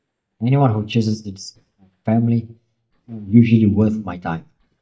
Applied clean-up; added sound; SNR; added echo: neural mask model DeepFilterNet 3.